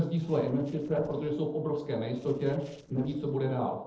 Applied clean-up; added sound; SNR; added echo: neural separator model SepFormer DNS4.